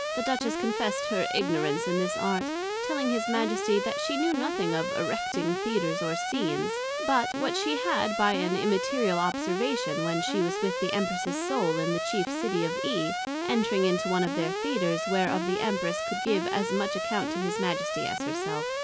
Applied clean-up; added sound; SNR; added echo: none; Alarm; 1 dB; none.